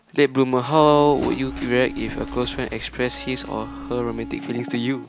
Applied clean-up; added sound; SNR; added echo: none; Electric guitar + Bird; 12 dB; none.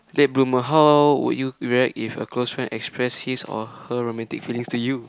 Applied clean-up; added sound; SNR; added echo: none; none; none; none.